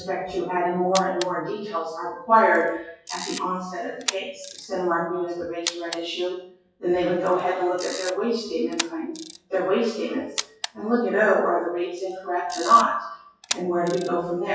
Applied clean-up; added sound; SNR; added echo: classical method WPE with log-MMSE.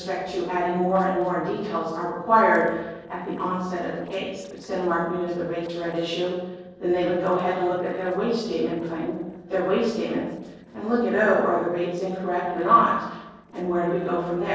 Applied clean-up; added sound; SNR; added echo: neural separator model SepFormer DNS4.